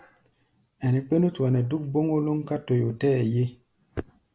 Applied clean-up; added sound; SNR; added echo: none; none; none; none.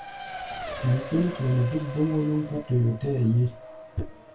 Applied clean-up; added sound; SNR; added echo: none; Race car, auto racing; 13 dB; reverberation time 0.1 s.